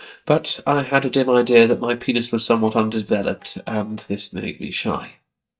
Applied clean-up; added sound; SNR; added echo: neural mask model DeepFilterNet 3.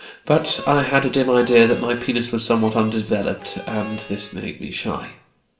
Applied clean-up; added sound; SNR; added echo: none; Harmonica; 17 dB; reverberation time 0.5 s.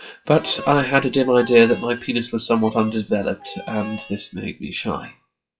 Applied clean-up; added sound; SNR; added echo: classical method WPE with log-MMSE.